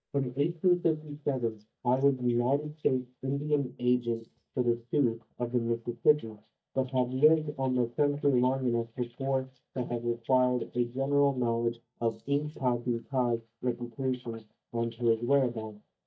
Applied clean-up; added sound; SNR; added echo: neural mask model DeepFilterNet 3.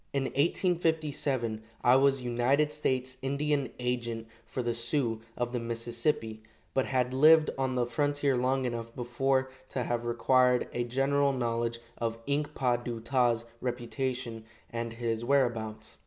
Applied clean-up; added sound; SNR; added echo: none; none; none; none.